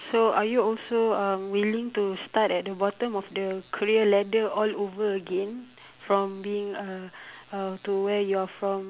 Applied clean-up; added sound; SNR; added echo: none; none; none; none.